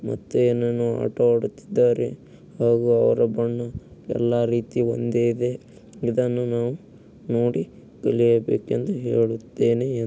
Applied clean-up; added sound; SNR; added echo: none; none; none; none.